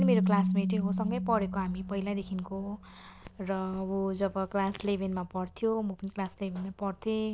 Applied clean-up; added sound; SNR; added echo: none; Keyboard (musical); 3 dB; none.